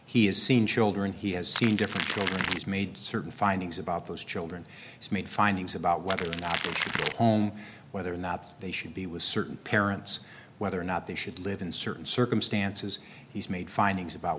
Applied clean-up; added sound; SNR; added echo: none; Crackle; 4 dB; none.